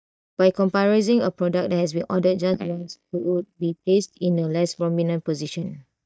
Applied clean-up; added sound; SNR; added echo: neural mask model DeepFilterNet 3.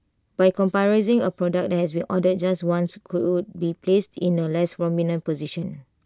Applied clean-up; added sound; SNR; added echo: none; none; none; none.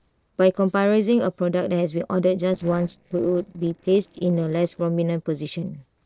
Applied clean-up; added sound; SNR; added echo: neural separator model SepFormer DNS4.